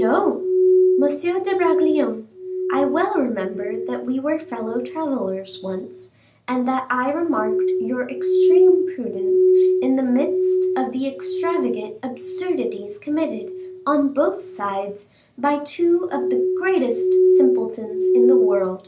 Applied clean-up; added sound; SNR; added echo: none; Glass; -2 dB; none.